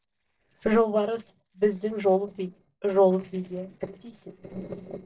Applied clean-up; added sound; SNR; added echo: neural separator model SepFormer DNS4.